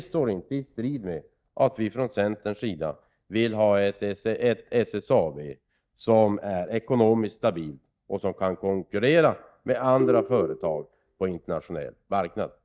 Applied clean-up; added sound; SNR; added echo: neural mask model DeepFilterNet 3.